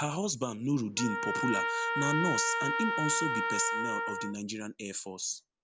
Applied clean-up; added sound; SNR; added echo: none; Trumpet; 0 dB; none.